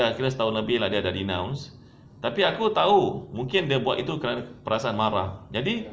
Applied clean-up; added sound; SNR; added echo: none; none; none; none.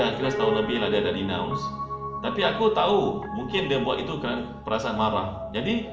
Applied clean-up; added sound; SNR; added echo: none; Piano; 7 dB; reverberation time 0.8 s.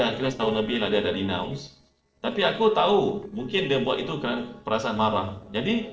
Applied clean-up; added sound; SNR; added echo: neural separator model SepFormer DNS4.